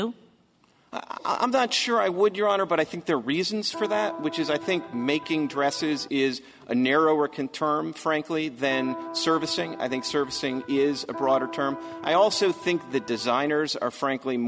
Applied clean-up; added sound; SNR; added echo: none; Electric guitar; 12 dB; none.